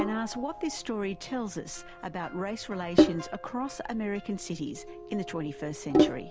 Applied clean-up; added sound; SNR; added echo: none; Sink (filling or washing); -2 dB; none.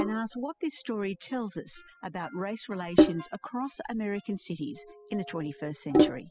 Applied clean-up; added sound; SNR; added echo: classical method spectral subtraction.